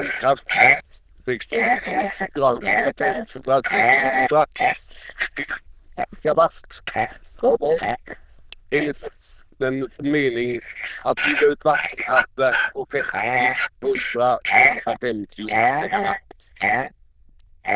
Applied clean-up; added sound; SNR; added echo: neural diffusion model UNIVERSE++.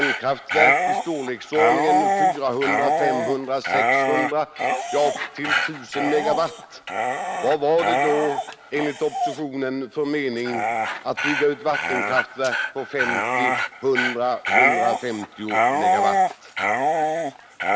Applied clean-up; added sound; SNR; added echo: none; Dog; -2 dB; none.